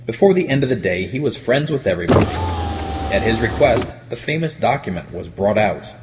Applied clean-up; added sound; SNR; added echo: none; Car; 0 dB; reverberation time 1.6 s.